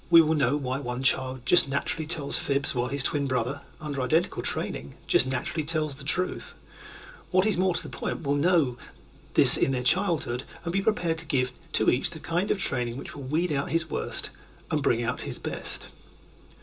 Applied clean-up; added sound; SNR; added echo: none; none; none; reverberation time 0.2 s.